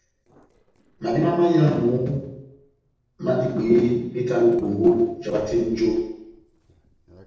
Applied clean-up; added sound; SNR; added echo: neural separator model SepFormer DNS4.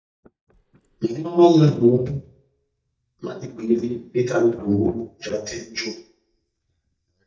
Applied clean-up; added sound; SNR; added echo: neural mask model DeepFilterNet 3.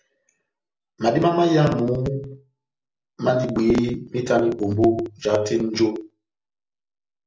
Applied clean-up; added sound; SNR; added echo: none; none; none; none.